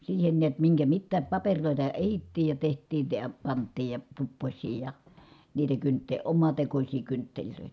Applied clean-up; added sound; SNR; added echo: none; none; none; none.